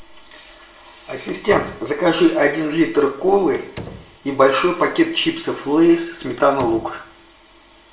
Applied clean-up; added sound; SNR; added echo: none; Slam; 19 dB; reverberation time 0.3 s.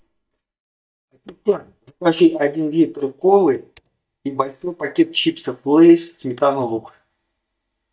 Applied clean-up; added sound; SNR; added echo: neural mask model DeepFilterNet 3.